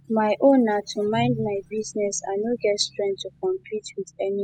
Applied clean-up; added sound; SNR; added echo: classical method spectral subtraction.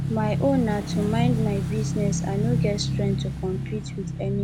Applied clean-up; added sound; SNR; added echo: none; Motorcycle / Engine; -2 dB; none.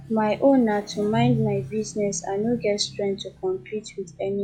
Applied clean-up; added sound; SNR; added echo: classical method log-MMSE.